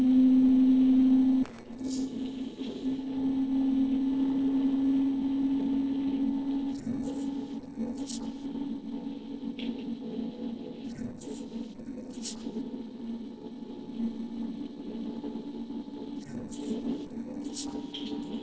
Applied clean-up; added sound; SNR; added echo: neural separator model SepFormer DNS4.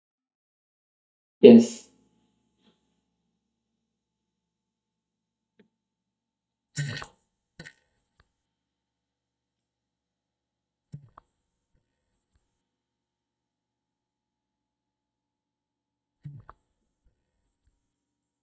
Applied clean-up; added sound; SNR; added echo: neural mask model DeepFilterNet 3.